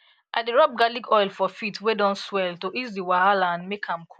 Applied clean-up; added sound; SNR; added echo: none; none; none; none.